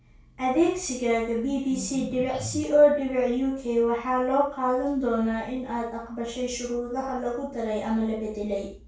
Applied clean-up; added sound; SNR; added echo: none; Bass guitar; 12 dB; reverberation time 0.4 s.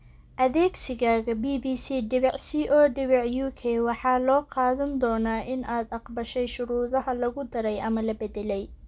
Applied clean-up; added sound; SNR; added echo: none; none; none; none.